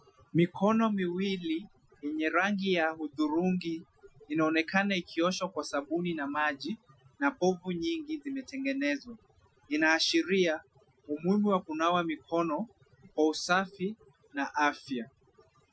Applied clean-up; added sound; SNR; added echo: classical method Wiener filter.